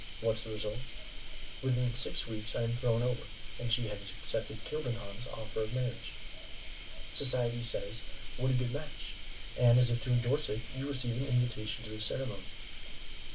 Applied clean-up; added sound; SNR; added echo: none; Cricket; 0 dB; reverberation time 0.2 s.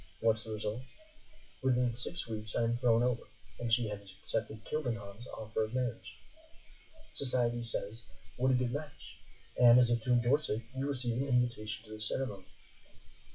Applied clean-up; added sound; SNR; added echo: classical method WPE with log-MMSE.